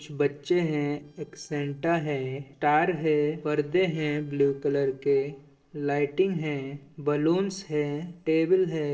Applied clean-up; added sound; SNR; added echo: neural separator model SepFormer DNS4.